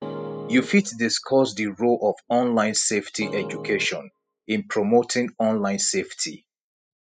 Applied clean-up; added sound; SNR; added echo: classical method spectral subtraction.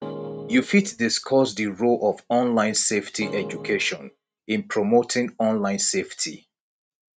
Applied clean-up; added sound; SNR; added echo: neural mask model RNNoise.